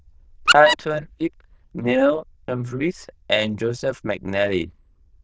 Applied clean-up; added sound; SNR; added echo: neural diffusion model UNIVERSE++.